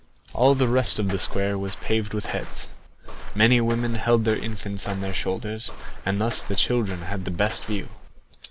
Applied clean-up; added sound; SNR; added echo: none; Walk, footsteps; 3 dB; none.